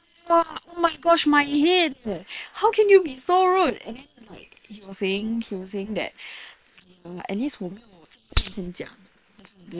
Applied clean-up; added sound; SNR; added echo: neural separator model SepFormer WHAM!.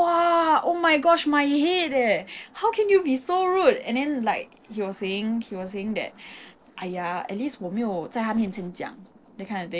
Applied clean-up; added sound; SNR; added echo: neural separator model SepFormer DNS4.